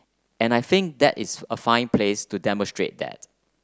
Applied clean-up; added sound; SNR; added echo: none; none; none; none.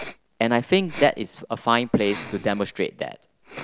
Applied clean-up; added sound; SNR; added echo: none; Respiratory sounds; 12 dB; none.